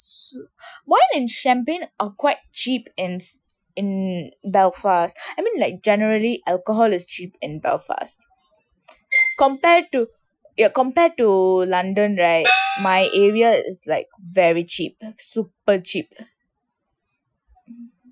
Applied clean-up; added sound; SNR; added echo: classical method Wiener filter.